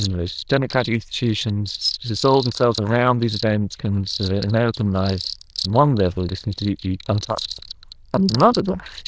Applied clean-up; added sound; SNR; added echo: neural diffusion model UNIVERSE++.